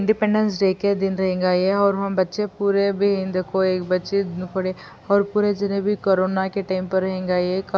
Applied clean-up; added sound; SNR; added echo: none; none; none; none.